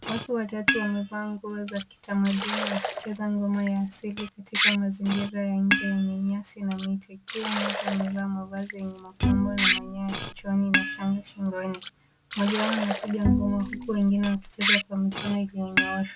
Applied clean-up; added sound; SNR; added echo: none; Bowed string instrument + Liquid; 1 dB; none.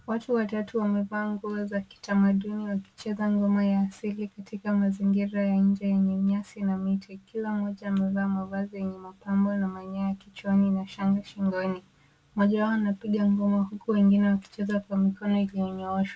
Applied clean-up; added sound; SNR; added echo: none; none; none; none.